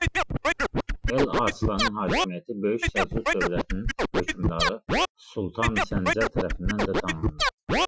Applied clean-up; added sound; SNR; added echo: classical method Wiener filter.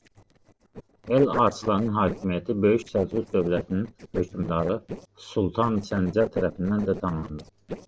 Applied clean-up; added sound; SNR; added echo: neural separator model SepFormer DNS4.